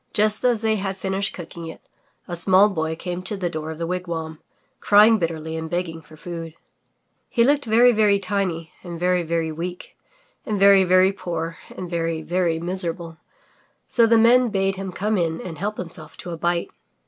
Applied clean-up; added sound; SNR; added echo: none; none; none; none.